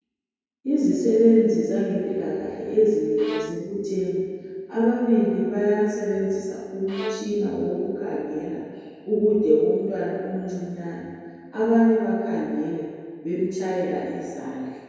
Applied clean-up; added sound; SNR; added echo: none; Bowed string instrument; 15 dB; reverberation time 2.2 s.